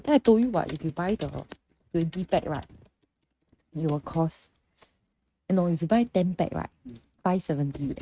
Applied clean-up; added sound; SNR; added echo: neural mask model RNNoise.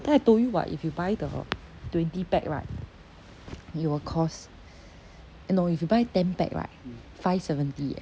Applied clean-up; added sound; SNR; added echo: none; none; none; none.